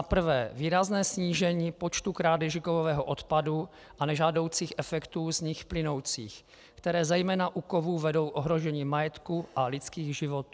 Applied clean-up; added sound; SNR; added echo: none; none; none; none.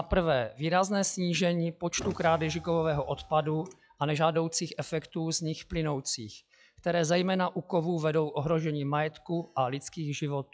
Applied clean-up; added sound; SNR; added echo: classical method log-MMSE.